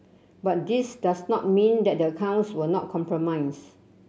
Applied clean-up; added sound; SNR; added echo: none; none; none; none.